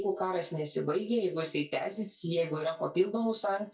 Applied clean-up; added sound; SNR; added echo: neural mask model DeepFilterNet 3.